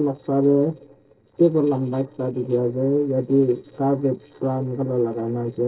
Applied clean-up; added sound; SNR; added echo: neural separator model SepFormer DNS4.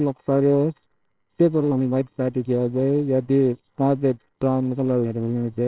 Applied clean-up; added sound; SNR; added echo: neural separator model SepFormer WHAMR!.